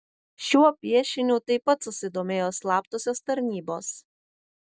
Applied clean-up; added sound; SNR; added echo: none; none; none; none.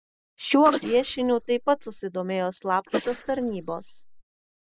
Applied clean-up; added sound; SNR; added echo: neural mask model Resemble Enhance denoiser.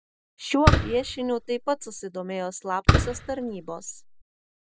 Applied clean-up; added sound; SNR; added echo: none; Fireworks; -4 dB; none.